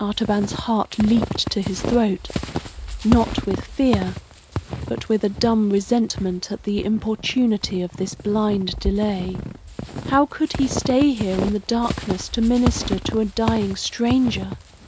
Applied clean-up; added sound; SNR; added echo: none; Squeak / Walk, footsteps; 7 dB; none.